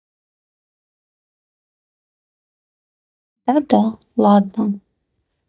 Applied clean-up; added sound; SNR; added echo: neural mask model DeepFilterNet 3.